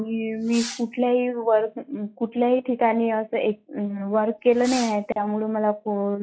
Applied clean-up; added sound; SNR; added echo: classical method log-MMSE.